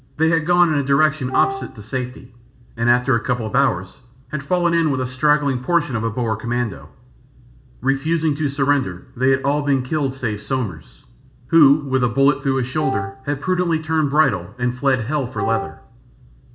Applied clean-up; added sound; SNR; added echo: none; Wind instrument, woodwind instrument; 7 dB; reverberation time 0.4 s.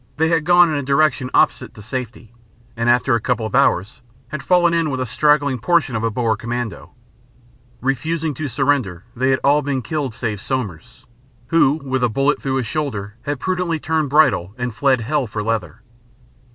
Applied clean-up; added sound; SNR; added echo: none; none; none; none.